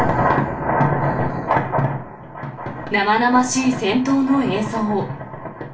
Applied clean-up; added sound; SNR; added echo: none; none; none; reverberation time 0.3 s.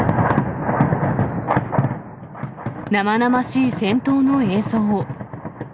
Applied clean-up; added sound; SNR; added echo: none; none; none; none.